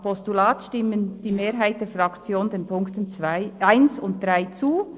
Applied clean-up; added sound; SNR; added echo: neural separator model SepFormer DNS4.